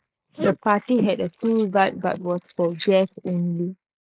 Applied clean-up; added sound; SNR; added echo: neural mask model Resemble Enhance denoiser.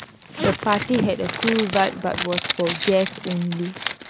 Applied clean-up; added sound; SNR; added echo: none; Zipper (clothing); 5 dB; none.